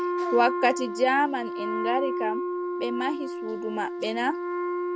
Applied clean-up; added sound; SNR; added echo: none; Wind instrument, woodwind instrument; 2 dB; none.